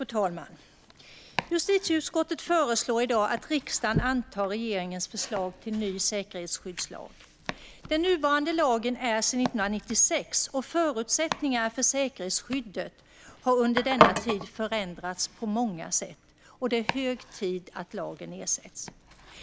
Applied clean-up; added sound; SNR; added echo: none; Domestic sounds, home sounds; 7 dB; none.